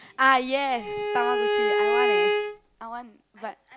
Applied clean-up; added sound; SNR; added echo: none; Bowed string instrument; -3 dB; none.